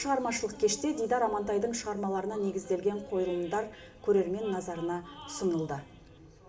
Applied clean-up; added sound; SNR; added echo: none; none; none; reverberation time 1.1 s.